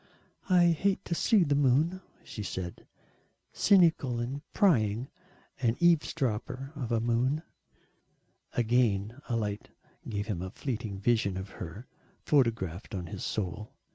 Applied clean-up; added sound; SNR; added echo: none; none; none; none.